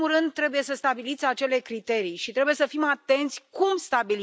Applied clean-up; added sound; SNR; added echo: none; none; none; none.